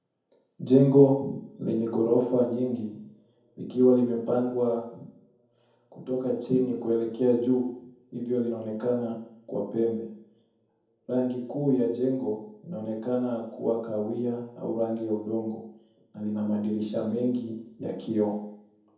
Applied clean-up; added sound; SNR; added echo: none; none; none; reverberation time 0.7 s.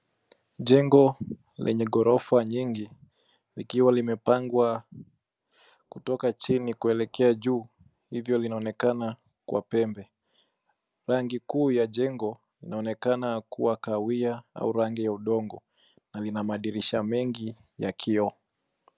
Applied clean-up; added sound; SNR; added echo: none; none; none; none.